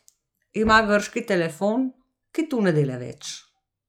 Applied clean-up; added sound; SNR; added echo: classical method log-MMSE.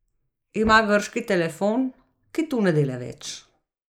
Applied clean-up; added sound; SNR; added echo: neural mask model Resemble Enhance denoiser.